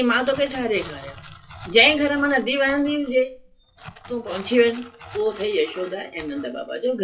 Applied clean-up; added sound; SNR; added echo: classical method WPE with log-MMSE.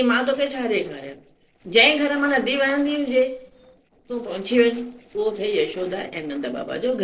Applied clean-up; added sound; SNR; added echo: neural separator model SepFormer DNS4.